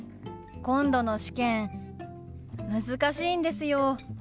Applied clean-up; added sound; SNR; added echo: none; none; none; none.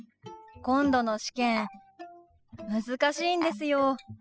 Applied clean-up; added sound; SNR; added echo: classical method spectral subtraction.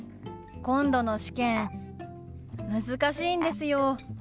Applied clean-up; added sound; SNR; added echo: none; Tap; 9 dB; none.